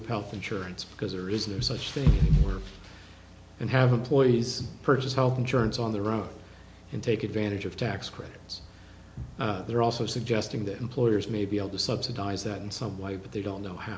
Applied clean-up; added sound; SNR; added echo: none; none; none; none.